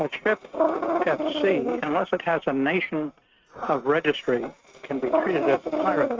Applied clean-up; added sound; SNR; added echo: neural mask model RNNoise.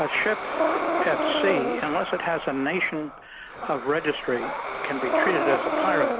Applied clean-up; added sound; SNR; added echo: none; Breathing; 0 dB; none.